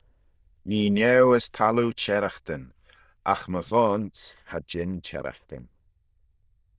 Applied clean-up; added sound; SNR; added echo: neural diffusion model UNIVERSE++.